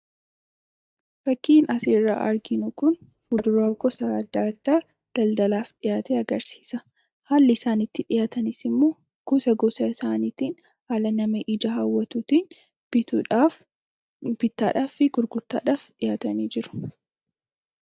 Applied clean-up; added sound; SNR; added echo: neural mask model DeepFilterNet 3.